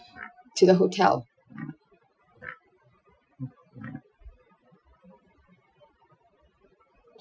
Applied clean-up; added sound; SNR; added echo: classical method Wiener filter.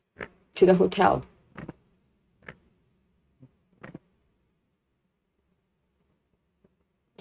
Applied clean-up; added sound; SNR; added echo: neural mask model RNNoise.